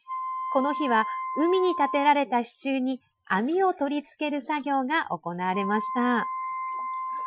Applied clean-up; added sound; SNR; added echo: classical method Wiener filter.